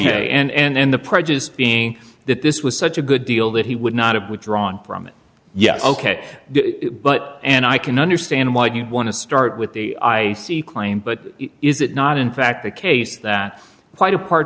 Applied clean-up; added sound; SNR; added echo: none; none; none; none.